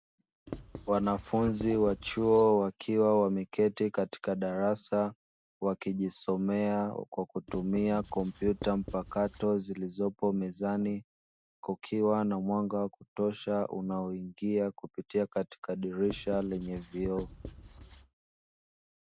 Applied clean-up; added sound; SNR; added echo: none; Writing; 14 dB; none.